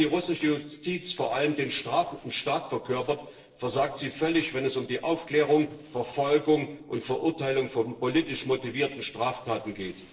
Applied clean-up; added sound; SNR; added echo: neural separator model SepFormer DNS4.